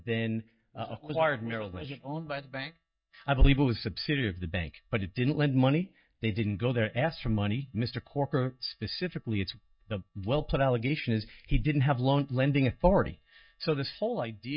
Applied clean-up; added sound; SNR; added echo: neural mask model DeepFilterNet 3.